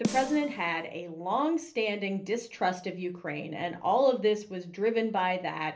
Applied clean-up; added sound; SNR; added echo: none; Snare drum; 10 dB; reverberation time 0.3 s.